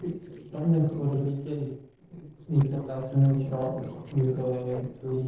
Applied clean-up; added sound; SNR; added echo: neural separator model SepFormer DNS4.